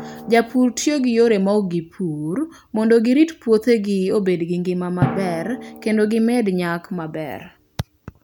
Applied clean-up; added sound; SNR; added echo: none; Drum; 14 dB; none.